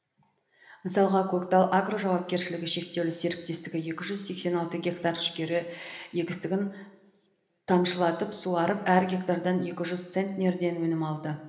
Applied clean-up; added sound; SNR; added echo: none; none; none; reverberation time 1.1 s.